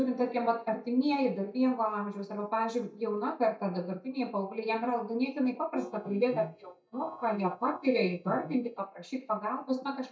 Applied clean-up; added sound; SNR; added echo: neural mask model DeepFilterNet 3.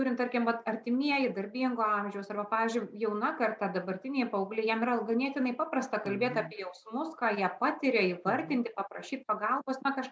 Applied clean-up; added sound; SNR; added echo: none; none; none; none.